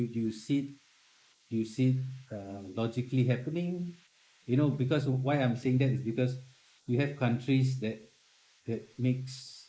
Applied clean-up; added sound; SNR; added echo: neural mask model Resemble Enhance denoiser.